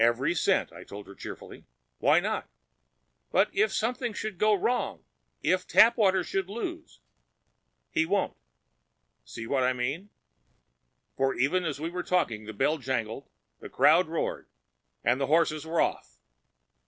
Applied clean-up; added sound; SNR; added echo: none; none; none; none.